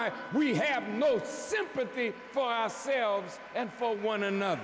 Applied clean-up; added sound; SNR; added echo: none; Wind instrument, woodwind instrument; 20 dB; none.